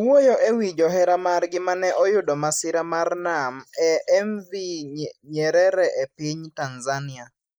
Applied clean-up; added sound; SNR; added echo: neural mask model Resemble Enhance denoiser.